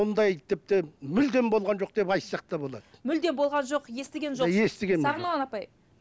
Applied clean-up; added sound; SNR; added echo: none; none; none; none.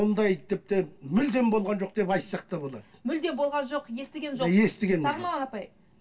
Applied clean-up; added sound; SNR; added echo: none; none; none; reverberation time 0.2 s.